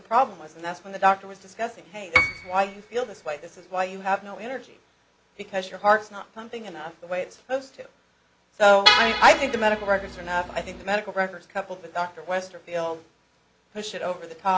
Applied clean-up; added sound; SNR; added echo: none; Piano + Vehicle horn, car horn, honking; 0 dB; none.